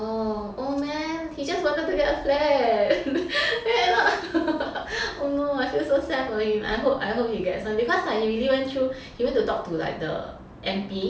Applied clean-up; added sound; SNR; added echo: none; none; none; none.